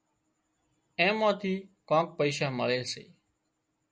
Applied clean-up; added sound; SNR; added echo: none; none; none; none.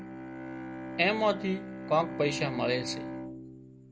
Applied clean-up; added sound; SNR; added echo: none; Bowed string instrument; 7 dB; none.